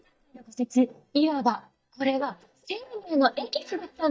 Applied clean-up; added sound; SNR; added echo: neural mask model DeepFilterNet 3.